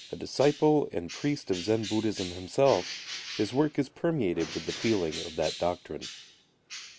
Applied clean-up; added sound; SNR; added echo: none; Bird; 13 dB; none.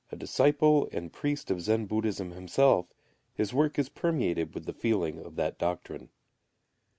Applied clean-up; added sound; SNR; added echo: none; none; none; none.